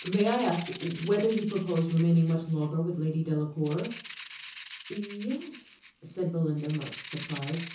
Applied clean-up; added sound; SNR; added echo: none; Rattle (instrument); 12 dB; reverberation time 0.6 s.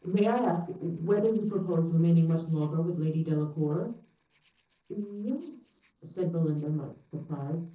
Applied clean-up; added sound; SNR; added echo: neural separator model SepFormer DNS4.